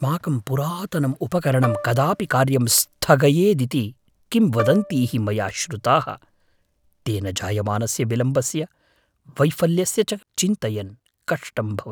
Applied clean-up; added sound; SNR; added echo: none; Bowed string instrument; 14 dB; none.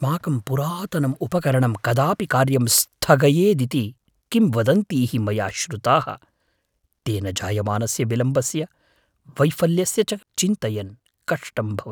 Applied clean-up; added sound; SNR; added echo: none; none; none; none.